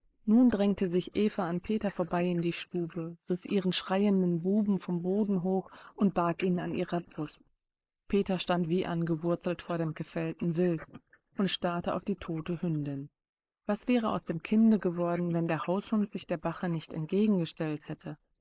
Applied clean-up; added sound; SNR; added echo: neural mask model Resemble Enhance denoiser.